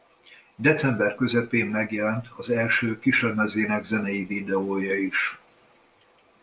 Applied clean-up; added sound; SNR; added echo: none; none; none; none.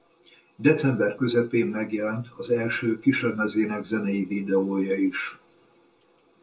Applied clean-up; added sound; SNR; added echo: none; none; none; reverberation time 0.2 s.